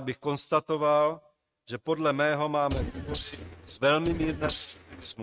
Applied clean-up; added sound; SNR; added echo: neural mask model RNNoise.